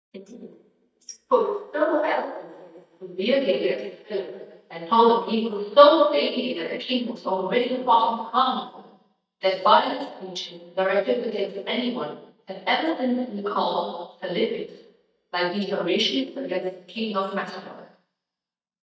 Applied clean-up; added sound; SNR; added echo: neural mask model DeepFilterNet 3.